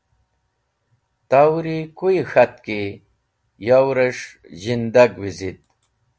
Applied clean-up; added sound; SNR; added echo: none; none; none; none.